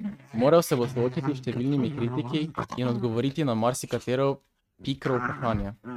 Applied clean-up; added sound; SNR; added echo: neural mask model RNNoise.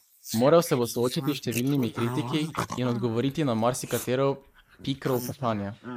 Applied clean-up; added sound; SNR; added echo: neural mask model Resemble Enhance denoiser.